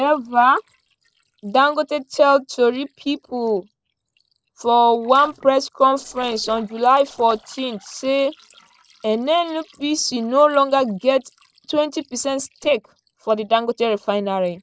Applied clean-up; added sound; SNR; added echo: neural separator model SepFormer DNS4.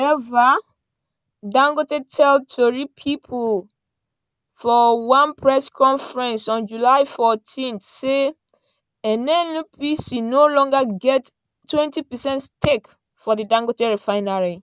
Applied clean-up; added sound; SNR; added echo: none; none; none; none.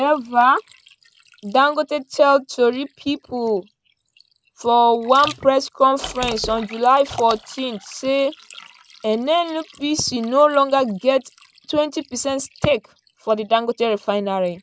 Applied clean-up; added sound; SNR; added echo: none; Liquid; 20 dB; none.